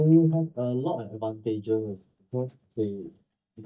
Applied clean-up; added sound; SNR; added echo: neural mask model DeepFilterNet 3.